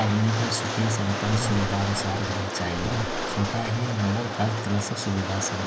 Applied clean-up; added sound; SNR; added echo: none; Buzz + Rain; 3 dB; none.